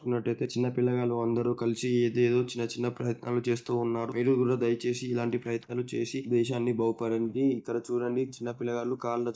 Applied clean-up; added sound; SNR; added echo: neural mask model DeepFilterNet 3.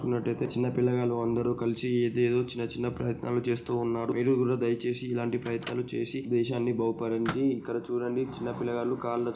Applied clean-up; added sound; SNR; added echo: none; Microwave oven; 17 dB; reverberation time 0.4 s.